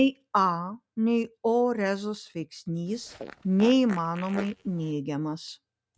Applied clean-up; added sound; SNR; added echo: neural mask model RNNoise.